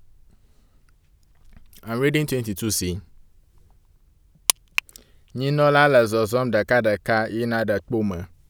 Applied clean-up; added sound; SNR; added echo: none; none; none; none.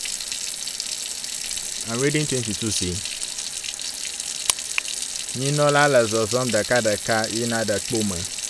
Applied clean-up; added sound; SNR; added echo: none; Sink (filling or washing) / Water tap, faucet; 4 dB; none.